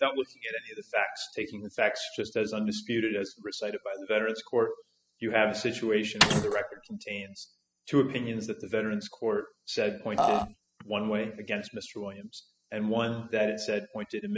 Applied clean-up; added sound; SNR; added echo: classical method spectral subtraction.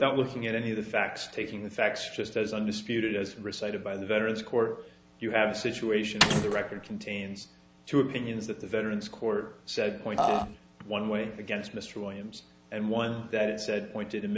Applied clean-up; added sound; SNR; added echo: none; Burping, eructation + Mechanisms; -4 dB; none.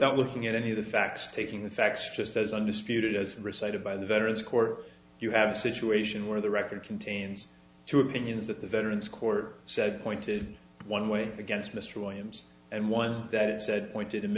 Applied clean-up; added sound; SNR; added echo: none; none; none; none.